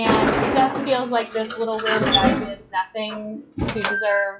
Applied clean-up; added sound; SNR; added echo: classical method WPE with log-MMSE.